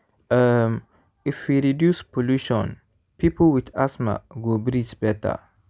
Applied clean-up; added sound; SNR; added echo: none; none; none; none.